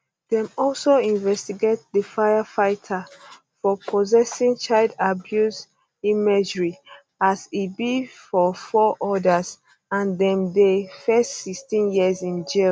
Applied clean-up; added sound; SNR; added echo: none; none; none; none.